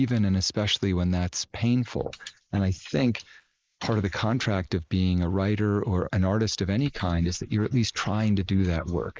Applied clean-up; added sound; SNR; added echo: neural mask model Resemble Enhance denoiser.